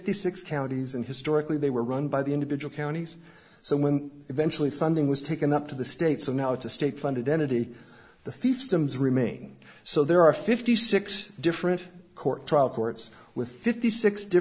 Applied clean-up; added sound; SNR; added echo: none; none; none; none.